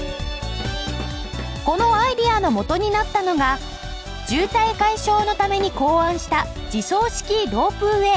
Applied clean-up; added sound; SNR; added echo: none; Drum kit; 18 dB; none.